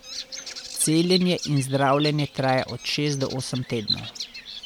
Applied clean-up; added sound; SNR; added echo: none; Bird vocalization, bird call, bird song; 10 dB; none.